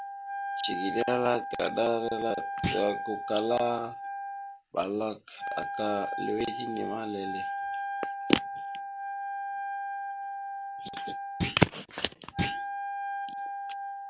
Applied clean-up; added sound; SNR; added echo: none; Thump, thud + Wind instrument, woodwind instrument; 2 dB; none.